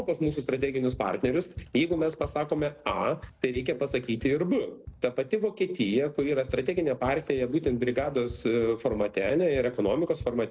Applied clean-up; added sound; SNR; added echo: none; Run; 18 dB; none.